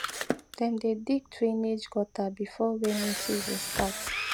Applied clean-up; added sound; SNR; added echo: none; Camera; 6 dB; none.